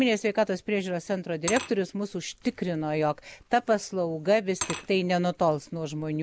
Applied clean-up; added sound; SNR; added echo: none; Glass / Liquid; 15 dB; none.